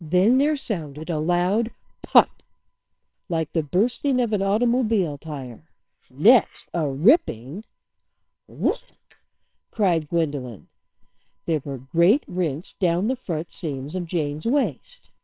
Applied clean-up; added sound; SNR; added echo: neural separator model SepFormer WHAMR!.